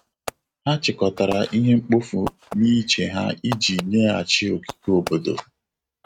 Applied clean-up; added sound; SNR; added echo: neural mask model RNNoise.